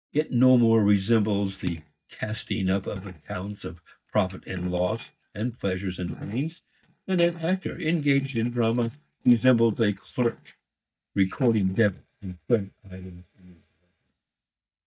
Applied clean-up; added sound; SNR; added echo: neural mask model DeepFilterNet 3.